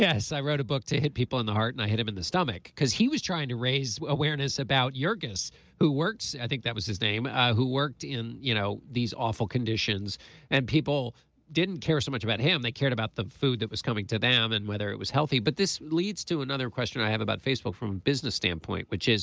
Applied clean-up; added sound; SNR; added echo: none; none; none; none.